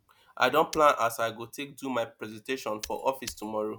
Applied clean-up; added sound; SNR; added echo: none; Shatter; 15 dB; none.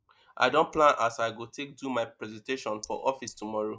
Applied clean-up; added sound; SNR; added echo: neural mask model Resemble Enhance denoiser.